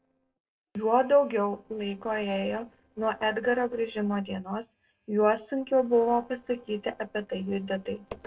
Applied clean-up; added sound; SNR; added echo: neural separator model SepFormer DNS4.